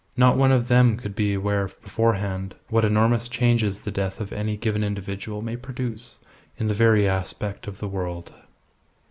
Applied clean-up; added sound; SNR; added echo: none; none; none; none.